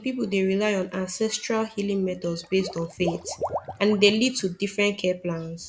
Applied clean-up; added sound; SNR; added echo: none; Water / Liquid; 12 dB; none.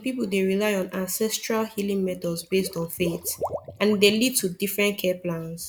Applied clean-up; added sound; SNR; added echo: neural mask model Resemble Enhance denoiser.